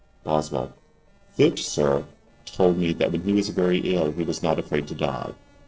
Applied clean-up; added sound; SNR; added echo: neural separator model SepFormer DNS4.